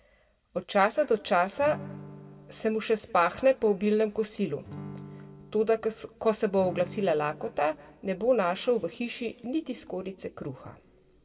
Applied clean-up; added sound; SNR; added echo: none; Acoustic guitar / Strum; 16 dB; reverberation time 1.1 s.